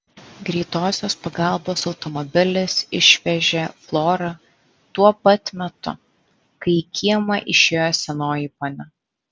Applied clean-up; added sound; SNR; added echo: none; none; none; none.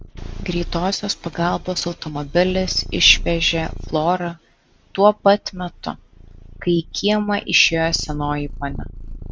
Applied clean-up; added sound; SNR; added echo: none; Purr; 11 dB; none.